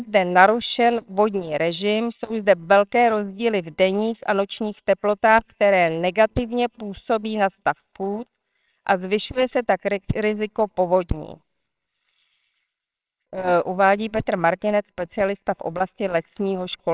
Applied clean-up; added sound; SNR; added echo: neural separator model SepFormer WHAMR!.